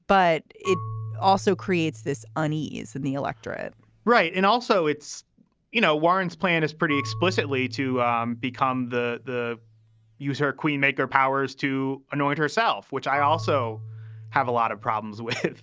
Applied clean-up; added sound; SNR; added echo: none; Marimba, xylophone / Wood; 15 dB; none.